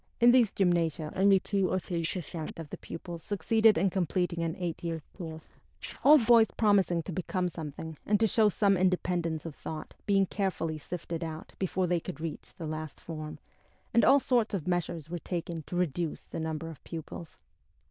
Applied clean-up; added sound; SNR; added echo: neural diffusion model UNIVERSE++.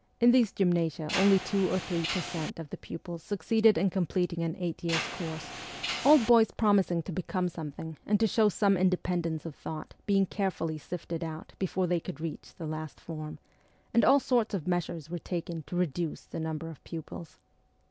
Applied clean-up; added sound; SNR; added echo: none; Mechanisms; 11 dB; none.